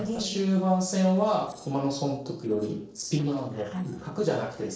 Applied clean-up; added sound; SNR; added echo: neural separator model SepFormer DNS4.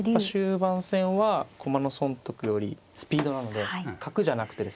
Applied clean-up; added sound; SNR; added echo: none; none; none; none.